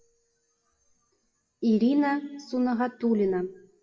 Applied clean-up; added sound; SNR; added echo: classical method WPE with log-MMSE.